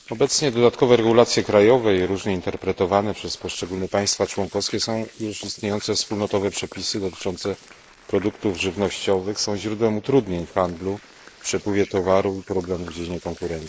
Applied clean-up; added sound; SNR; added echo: neural mask model Resemble Enhance denoiser.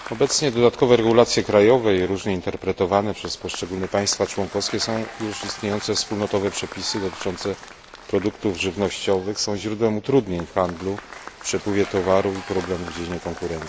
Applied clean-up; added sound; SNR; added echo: none; Applause / Crowd / Cheering; 17 dB; none.